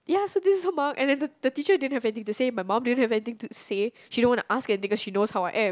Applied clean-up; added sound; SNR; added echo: none; none; none; none.